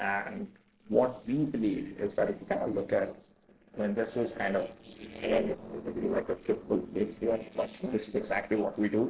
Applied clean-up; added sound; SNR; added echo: neural separator model SepFormer DNS4.